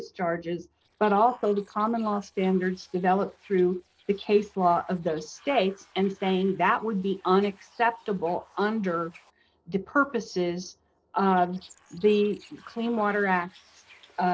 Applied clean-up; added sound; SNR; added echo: neural separator model SepFormer DNS4.